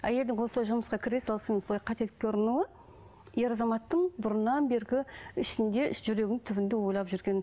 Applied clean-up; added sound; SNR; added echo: none; none; none; none.